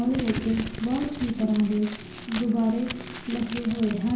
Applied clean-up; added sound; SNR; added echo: none; Crumpling, crinkling; 10 dB; reverberation time 0.6 s.